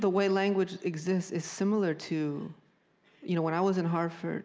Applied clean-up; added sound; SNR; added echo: none; none; none; none.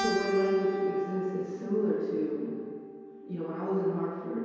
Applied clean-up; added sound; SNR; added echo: none; Keyboard (musical); 10 dB; reverberation time 2.2 s.